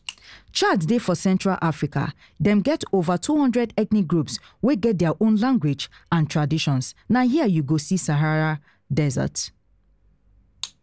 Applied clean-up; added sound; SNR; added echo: none; none; none; none.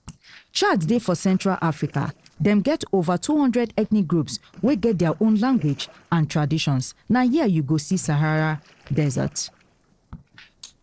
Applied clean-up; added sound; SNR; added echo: neural separator model SepFormer DNS4.